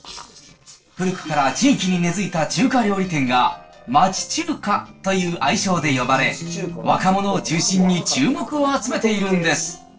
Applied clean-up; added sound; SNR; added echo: neural separator model SepFormer DNS4.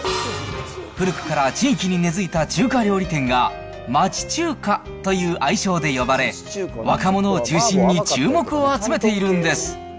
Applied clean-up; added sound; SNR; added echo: none; none; none; none.